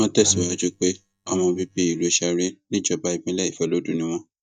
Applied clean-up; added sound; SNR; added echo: neural mask model DeepFilterNet 3.